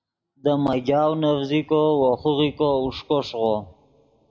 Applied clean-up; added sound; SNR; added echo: none; none; none; reverberation time 0.8 s.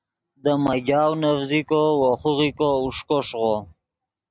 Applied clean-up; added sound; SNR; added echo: none; none; none; none.